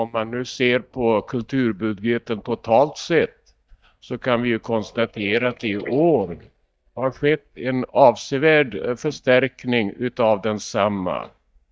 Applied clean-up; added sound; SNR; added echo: neural mask model DeepFilterNet 3.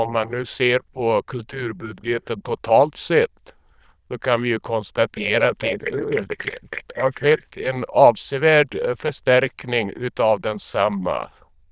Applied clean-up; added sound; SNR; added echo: neural diffusion model UNIVERSE++.